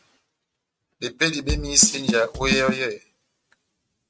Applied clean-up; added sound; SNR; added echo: neural mask model RNNoise.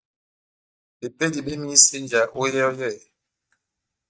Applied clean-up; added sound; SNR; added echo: neural mask model DeepFilterNet 3.